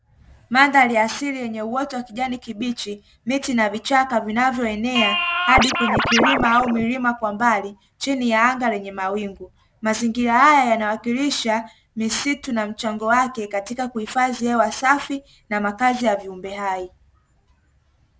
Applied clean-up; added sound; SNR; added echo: none; Scratching (performance technique); -1 dB; none.